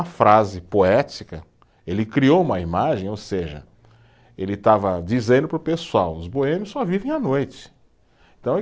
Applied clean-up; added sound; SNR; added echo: none; none; none; none.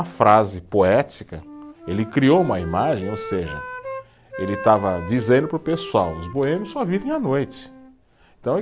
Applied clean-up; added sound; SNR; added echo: none; Wind instrument, woodwind instrument; 15 dB; none.